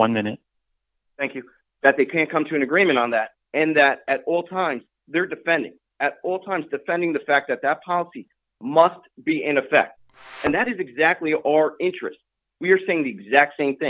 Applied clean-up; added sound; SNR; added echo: none; Thump, thud; 11 dB; none.